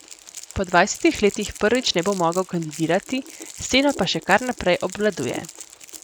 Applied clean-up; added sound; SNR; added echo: none; Crackle + Wind; 17 dB; none.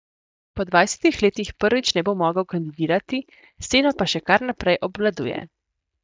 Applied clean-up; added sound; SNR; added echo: neural mask model DeepFilterNet 3.